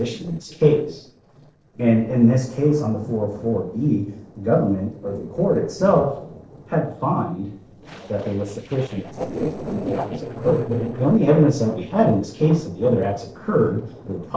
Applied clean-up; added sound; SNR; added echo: neural separator model SepFormer DNS4.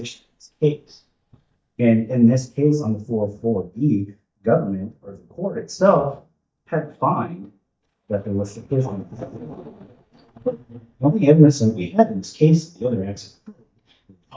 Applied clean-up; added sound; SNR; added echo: neural mask model DeepFilterNet 3.